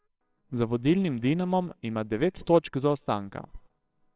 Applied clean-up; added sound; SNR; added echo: neural separator model SepFormer WHAMR!.